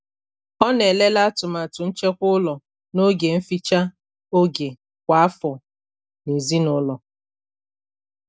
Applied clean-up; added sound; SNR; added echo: none; none; none; none.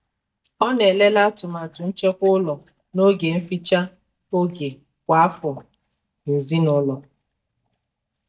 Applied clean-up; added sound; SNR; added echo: neural mask model DeepFilterNet 3.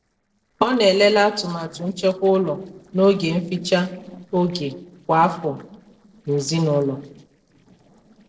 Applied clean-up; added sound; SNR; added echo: neural separator model SepFormer DNS4.